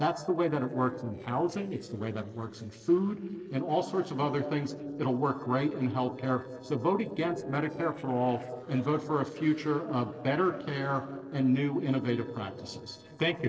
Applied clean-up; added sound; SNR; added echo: neural separator model SepFormer DNS4.